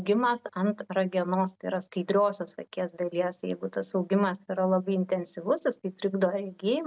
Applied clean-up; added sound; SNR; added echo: none; none; none; none.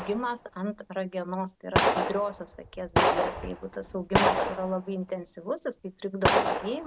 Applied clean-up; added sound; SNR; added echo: none; Gunshot, gunfire; -3 dB; none.